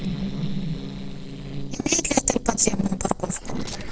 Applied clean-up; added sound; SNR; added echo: neural separator model SepFormer DNS4.